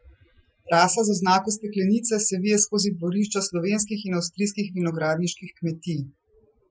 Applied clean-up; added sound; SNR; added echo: classical method Wiener filter.